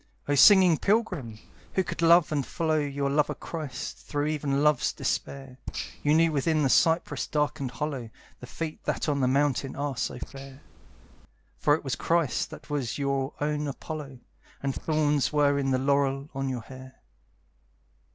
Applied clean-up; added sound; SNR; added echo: neural separator model SepFormer DNS4.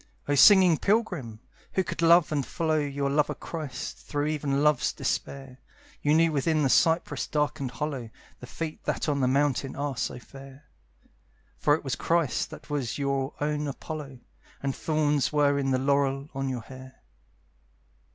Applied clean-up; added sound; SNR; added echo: none; none; none; none.